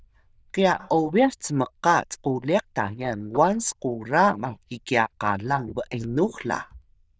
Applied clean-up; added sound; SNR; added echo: neural diffusion model UNIVERSE++.